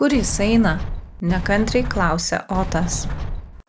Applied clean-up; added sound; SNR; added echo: none; Sliding door; 5 dB; none.